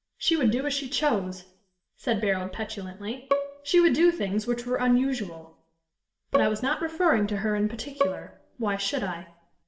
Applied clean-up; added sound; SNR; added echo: none; Bowed string instrument; 6 dB; reverberation time 0.5 s.